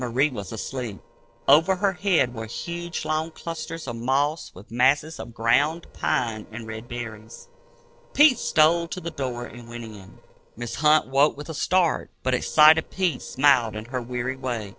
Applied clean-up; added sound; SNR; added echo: neural separator model SepFormer DNS4.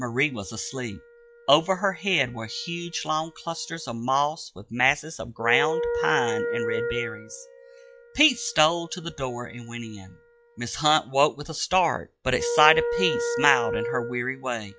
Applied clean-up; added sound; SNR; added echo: classical method log-MMSE.